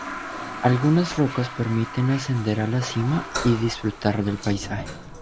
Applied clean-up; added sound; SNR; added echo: none; Toilet flush; 11 dB; none.